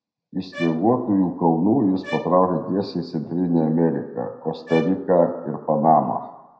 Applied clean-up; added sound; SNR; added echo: none; Bowed string instrument; 18 dB; reverberation time 0.8 s.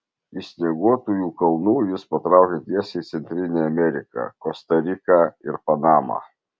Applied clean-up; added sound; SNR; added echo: none; none; none; none.